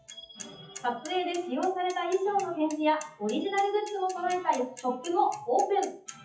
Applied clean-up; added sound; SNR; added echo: classical method WPE with log-MMSE.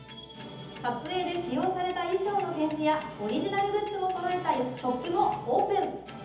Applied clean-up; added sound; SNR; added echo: none; Mechanisms / Bicycle; 19 dB; reverberation time 1.3 s.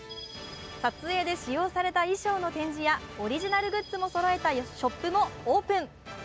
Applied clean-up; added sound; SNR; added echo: none; none; none; none.